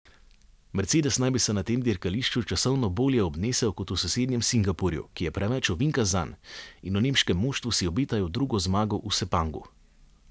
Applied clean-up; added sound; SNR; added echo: none; none; none; none.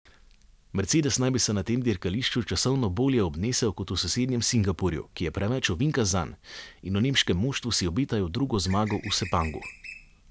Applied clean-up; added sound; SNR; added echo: none; Bird; 16 dB; none.